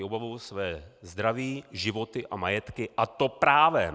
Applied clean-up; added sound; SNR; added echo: none; none; none; none.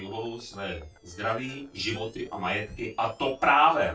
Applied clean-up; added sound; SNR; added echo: neural separator model SepFormer DNS4.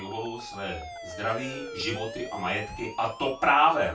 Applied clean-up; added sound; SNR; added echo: none; Siren; 13 dB; reverberation time 0.2 s.